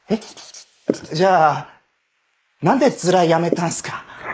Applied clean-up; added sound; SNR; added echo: neural mask model Resemble Enhance denoiser.